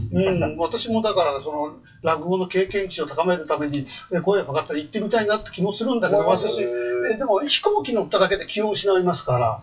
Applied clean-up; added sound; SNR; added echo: classical method WPE with log-MMSE.